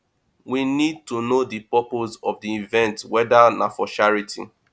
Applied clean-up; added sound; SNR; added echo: none; none; none; none.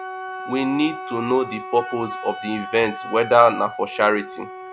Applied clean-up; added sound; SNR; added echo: none; Wind instrument, woodwind instrument; 11 dB; none.